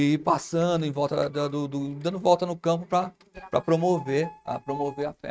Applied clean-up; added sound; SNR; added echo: neural mask model RNNoise.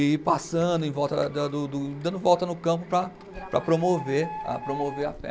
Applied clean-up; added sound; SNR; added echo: none; Printer; 15 dB; none.